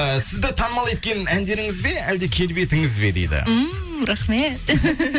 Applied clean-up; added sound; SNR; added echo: none; none; none; none.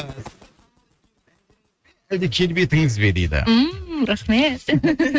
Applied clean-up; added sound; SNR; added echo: neural mask model RNNoise.